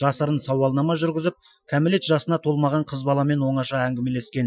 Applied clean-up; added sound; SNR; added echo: classical method Wiener filter.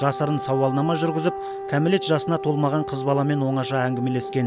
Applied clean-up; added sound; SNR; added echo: none; Wind instrument, woodwind instrument; 9 dB; none.